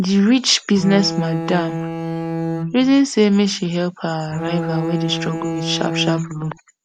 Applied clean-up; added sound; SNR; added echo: none; Bowed string instrument; 5 dB; none.